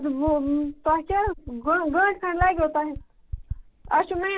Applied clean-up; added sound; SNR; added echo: none; Typing; 13 dB; none.